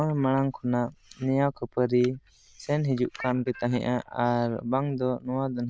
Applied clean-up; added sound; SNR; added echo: neural diffusion model UNIVERSE++.